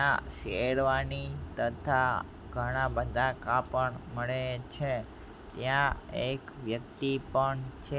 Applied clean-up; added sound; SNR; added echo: none; none; none; none.